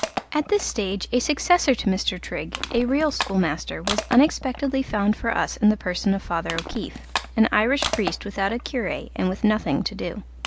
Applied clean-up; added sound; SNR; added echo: none; Crushing; 11 dB; none.